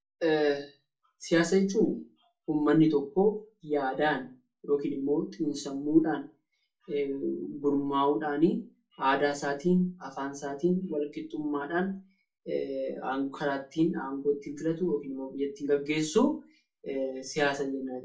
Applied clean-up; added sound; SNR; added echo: none; none; none; reverberation time 0.2 s.